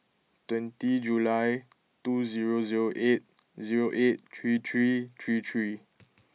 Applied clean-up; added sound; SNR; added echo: none; none; none; none.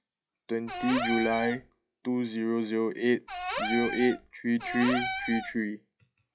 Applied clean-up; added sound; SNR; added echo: classical method log-MMSE.